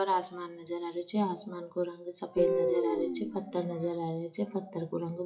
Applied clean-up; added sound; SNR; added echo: classical method WPE with log-MMSE.